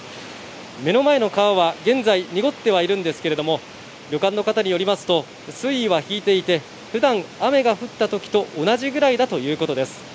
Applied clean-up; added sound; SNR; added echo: none; none; none; none.